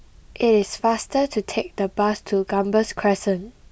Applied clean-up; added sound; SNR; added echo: none; none; none; none.